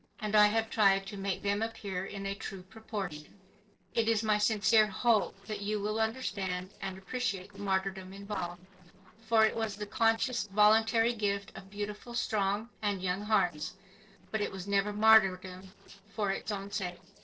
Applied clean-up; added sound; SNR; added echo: neural separator model SepFormer DNS4.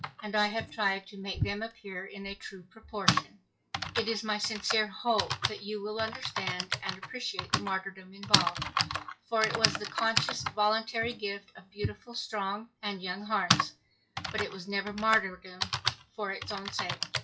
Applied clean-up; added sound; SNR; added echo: classical method WPE with log-MMSE.